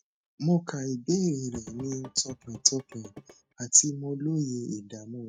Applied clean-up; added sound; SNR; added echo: neural mask model RNNoise.